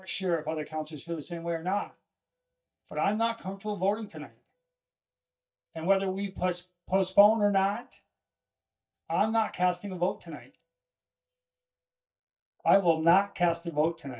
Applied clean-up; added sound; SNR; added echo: neural mask model DeepFilterNet 3.